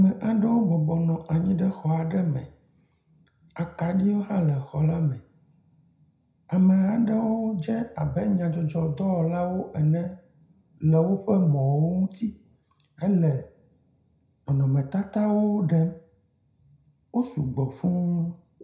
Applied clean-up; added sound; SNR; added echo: none; none; none; reverberation time 0.5 s.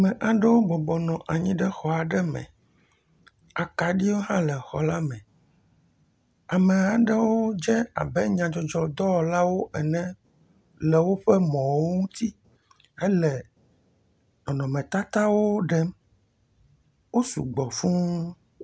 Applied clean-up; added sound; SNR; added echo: none; none; none; none.